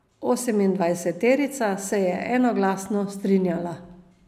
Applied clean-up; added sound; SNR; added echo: none; none; none; none.